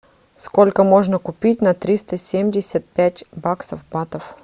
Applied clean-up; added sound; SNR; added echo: none; none; none; none.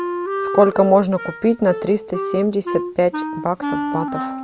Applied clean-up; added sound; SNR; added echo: none; Wind instrument, woodwind instrument; 6 dB; none.